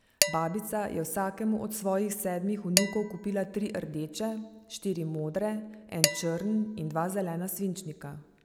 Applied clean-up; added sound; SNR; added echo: none; Dishes, pots, and pans; 5 dB; none.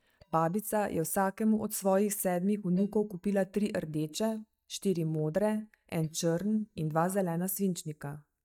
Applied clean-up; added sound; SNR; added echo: neural mask model DeepFilterNet 3.